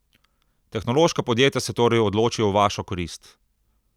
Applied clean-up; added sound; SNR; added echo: none; none; none; none.